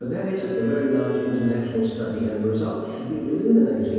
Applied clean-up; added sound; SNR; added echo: none; Bowed string instrument; 19 dB; reverberation time 2.2 s.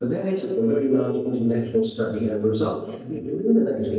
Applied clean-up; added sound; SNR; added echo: neural mask model DeepFilterNet 3.